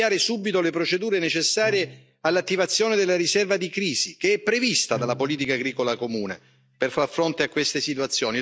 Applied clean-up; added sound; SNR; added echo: neural mask model DeepFilterNet 3.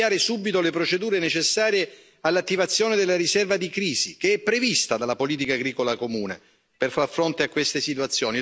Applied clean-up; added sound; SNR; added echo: none; none; none; none.